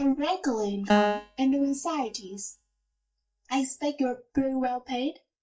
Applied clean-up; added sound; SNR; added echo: neural mask model DeepFilterNet 3.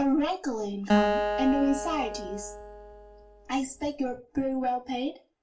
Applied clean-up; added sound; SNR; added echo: none; Acoustic guitar; 1 dB; reverberation time 0.2 s.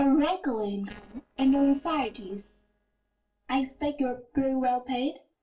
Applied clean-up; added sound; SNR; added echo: neural separator model SepFormer DNS4.